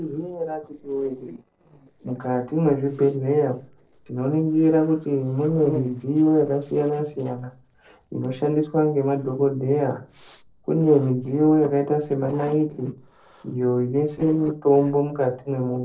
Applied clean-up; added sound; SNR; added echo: neural separator model SepFormer DNS4.